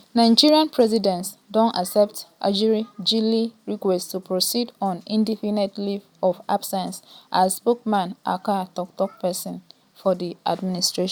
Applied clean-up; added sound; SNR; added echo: none; none; none; none.